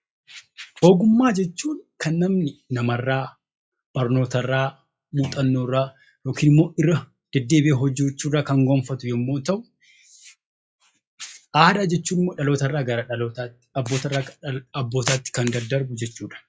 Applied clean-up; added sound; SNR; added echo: classical method log-MMSE.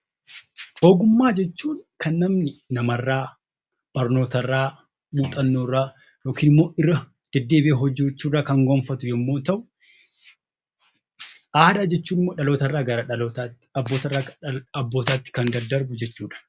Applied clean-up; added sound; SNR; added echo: none; Thump, thud; 16 dB; none.